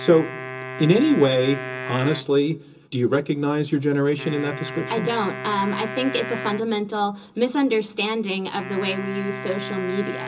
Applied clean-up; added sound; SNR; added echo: none; Wind instrument, woodwind instrument; 11 dB; reverberation time 0.2 s.